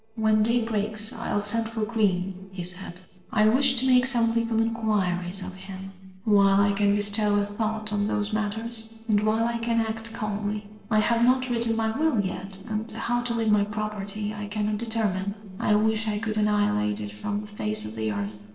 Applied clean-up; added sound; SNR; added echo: neural separator model SepFormer DNS4.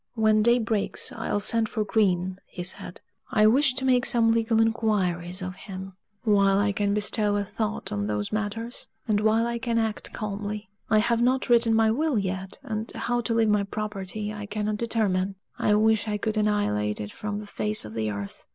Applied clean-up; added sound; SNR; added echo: none; none; none; none.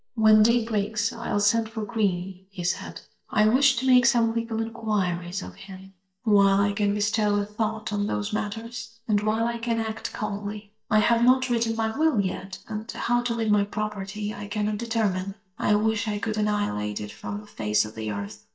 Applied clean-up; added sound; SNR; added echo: neural mask model DeepFilterNet 3.